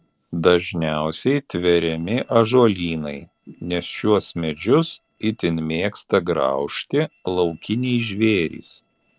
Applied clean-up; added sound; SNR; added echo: neural separator model SepFormer DNS4.